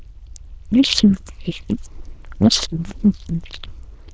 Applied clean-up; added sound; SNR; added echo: neural diffusion model UNIVERSE++.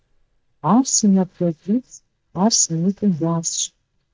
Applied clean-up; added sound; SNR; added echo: neural mask model DeepFilterNet 3.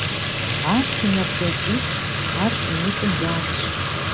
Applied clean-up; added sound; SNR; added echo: none; Fill (with liquid) / Trickle, dribble / Sink (filling or washing); -3 dB; none.